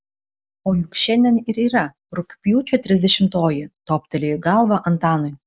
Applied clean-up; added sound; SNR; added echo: none; none; none; none.